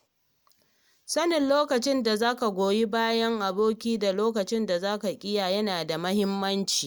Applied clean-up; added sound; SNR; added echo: none; none; none; none.